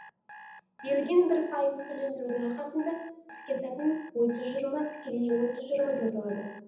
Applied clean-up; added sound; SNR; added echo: none; Alarm; 19 dB; reverberation time 0.8 s.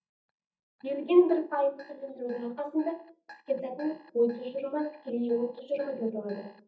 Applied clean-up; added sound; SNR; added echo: neural mask model DeepFilterNet 3.